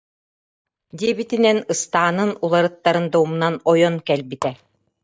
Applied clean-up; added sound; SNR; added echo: neural mask model DeepFilterNet 3.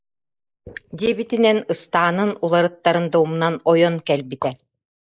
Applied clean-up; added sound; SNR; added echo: neural mask model Resemble Enhance denoiser.